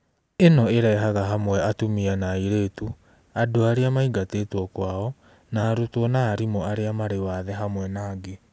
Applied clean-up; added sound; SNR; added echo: none; none; none; none.